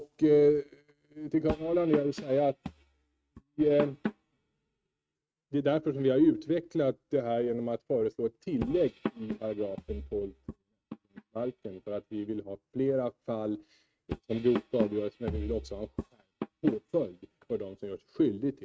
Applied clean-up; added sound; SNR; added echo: neural mask model RNNoise.